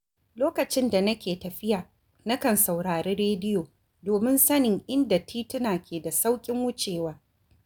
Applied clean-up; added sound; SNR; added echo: none; none; none; none.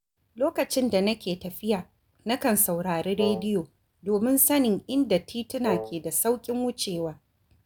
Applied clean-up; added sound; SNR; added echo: none; Wind instrument, woodwind instrument; 6 dB; none.